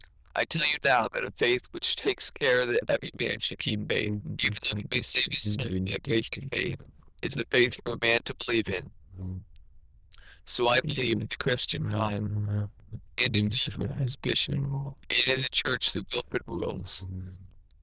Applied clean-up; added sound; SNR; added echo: neural diffusion model UNIVERSE++.